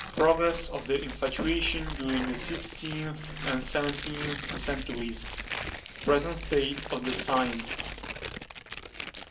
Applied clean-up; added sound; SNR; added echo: none; Tearing; 8 dB; reverberation time 0.2 s.